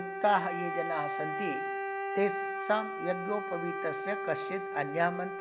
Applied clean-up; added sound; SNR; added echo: none; Wind instrument, woodwind instrument; 2 dB; none.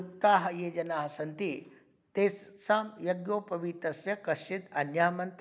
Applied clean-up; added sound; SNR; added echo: none; none; none; none.